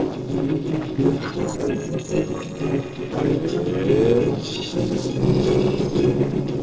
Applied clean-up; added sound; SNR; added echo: neural separator model SepFormer DNS4.